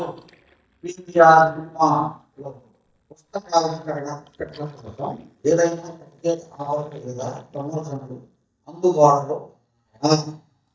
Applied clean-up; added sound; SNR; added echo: neural mask model DeepFilterNet 3.